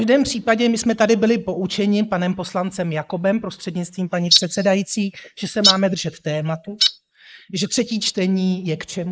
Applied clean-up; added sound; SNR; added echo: neural mask model Resemble Enhance denoiser.